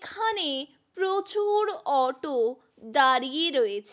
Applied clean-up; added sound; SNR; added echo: none; none; none; none.